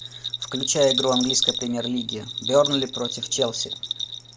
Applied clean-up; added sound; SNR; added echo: none; Bell; 4 dB; none.